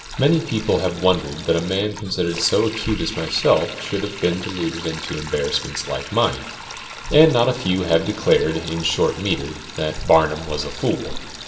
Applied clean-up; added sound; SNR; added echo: none; Sink (filling or washing); 13 dB; reverberation time 2.2 s.